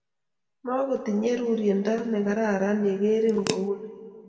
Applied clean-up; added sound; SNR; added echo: none; Crack / Crackle; 9 dB; reverberation time 1.9 s.